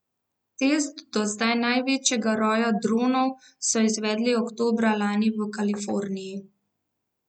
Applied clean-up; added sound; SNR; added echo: none; Knock; 19 dB; none.